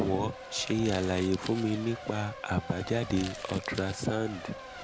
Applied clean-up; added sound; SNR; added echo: none; Crumpling, crinkling + Race car, auto racing / Accelerating, revving, vroom / Mechanisms; 11 dB; none.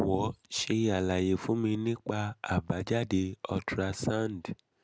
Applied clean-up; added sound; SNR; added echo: none; none; none; none.